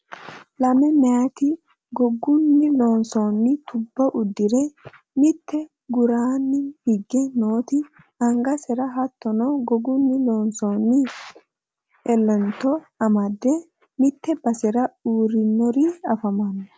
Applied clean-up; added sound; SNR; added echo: none; none; none; none.